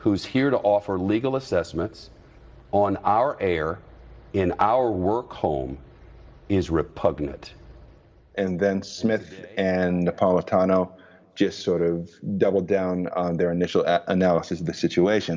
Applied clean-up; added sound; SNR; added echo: none; none; none; reverberation time 0.4 s.